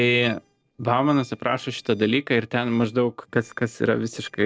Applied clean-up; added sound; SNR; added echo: neural separator model SepFormer DNS4.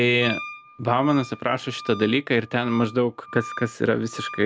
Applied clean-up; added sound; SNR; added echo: none; Wind instrument, woodwind instrument; 15 dB; none.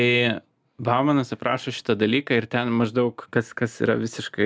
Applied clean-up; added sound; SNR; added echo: none; none; none; none.